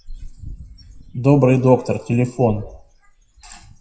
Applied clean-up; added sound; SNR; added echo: classical method WPE with log-MMSE.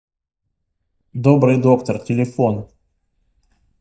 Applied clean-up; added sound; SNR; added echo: neural mask model DeepFilterNet 3.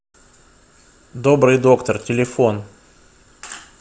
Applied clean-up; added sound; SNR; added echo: none; none; none; none.